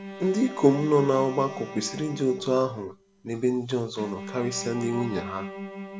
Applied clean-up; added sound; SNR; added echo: none; Bowed string instrument; 12 dB; none.